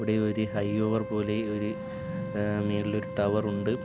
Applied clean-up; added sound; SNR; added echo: none; Wind instrument, woodwind instrument; 10 dB; none.